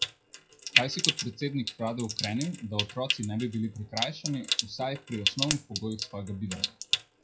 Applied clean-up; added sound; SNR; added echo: classical method WPE with log-MMSE.